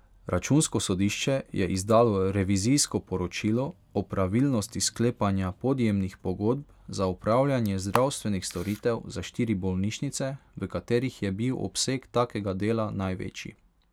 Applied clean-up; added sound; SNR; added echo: none; Camera; 11 dB; none.